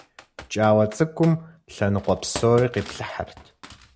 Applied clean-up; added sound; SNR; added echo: none; Computer keyboard; 19 dB; none.